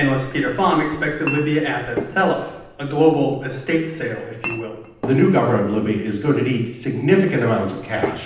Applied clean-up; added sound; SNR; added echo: none; Chink, clink; 14 dB; reverberation time 0.9 s.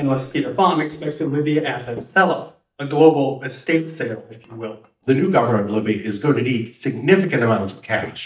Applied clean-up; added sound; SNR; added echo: neural mask model DeepFilterNet 3.